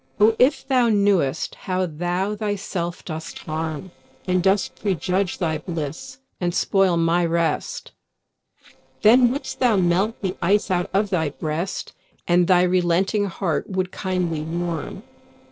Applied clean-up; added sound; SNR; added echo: neural separator model SepFormer DNS4.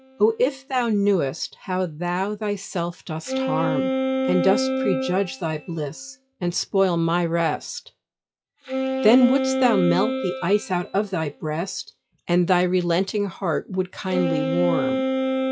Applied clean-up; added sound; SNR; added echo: classical method log-MMSE.